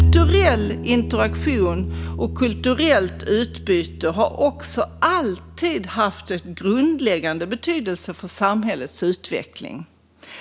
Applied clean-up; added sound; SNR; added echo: none; Bowed string instrument; 5 dB; none.